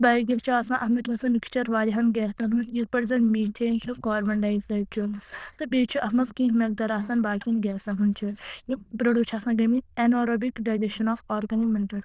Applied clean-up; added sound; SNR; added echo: neural diffusion model UNIVERSE++.